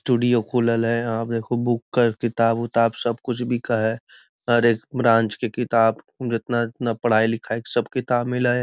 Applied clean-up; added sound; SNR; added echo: none; none; none; none.